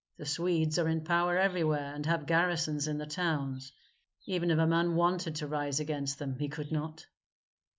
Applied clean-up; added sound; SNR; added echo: none; none; none; none.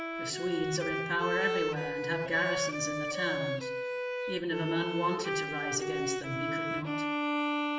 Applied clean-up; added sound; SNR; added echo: none; Bowed string instrument; -1 dB; reverberation time 0.8 s.